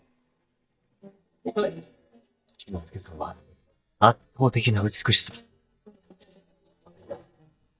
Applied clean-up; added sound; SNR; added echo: neural mask model DeepFilterNet 3.